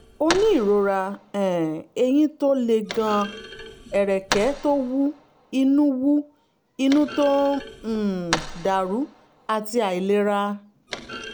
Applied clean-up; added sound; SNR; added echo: none; Thump, thud; 13 dB; none.